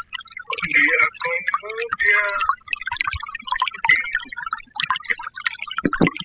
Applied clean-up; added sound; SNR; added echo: classical method spectral subtraction.